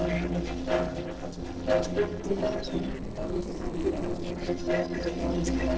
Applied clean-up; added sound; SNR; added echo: neural separator model SepFormer DNS4.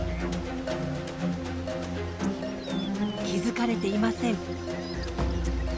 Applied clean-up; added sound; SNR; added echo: none; none; none; none.